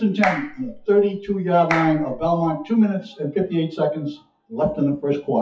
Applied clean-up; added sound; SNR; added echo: classical method WPE with log-MMSE.